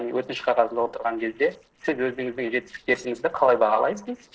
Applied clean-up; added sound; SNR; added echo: neural separator model SepFormer DNS4.